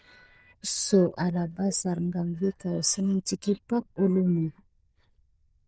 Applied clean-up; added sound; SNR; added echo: neural diffusion model UNIVERSE++.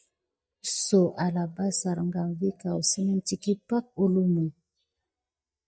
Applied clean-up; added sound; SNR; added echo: neural mask model DeepFilterNet 3.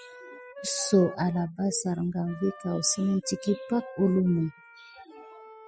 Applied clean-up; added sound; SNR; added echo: classical method spectral subtraction.